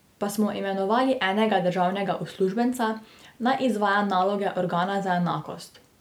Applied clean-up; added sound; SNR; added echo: none; none; none; none.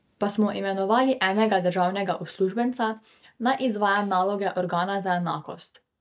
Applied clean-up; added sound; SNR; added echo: neural mask model DeepFilterNet 3.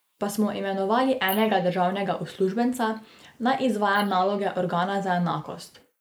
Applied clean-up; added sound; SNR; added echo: neural mask model Resemble Enhance denoiser.